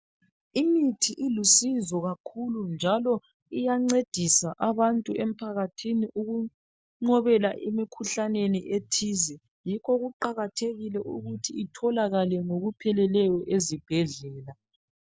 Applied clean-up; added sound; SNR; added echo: none; none; none; none.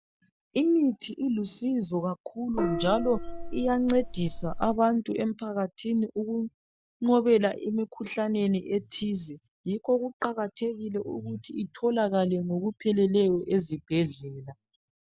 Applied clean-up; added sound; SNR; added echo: none; Gong; 5 dB; none.